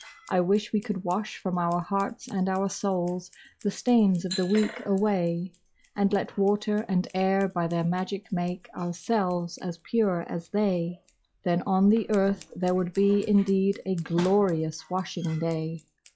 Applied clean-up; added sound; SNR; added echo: classical method log-MMSE.